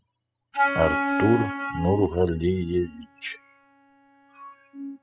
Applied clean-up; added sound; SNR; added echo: classical method spectral subtraction.